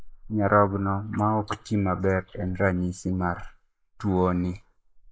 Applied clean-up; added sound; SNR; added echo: neural mask model Resemble Enhance denoiser.